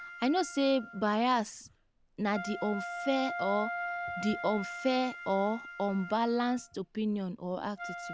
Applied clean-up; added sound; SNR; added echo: none; Wind instrument, woodwind instrument; 10 dB; none.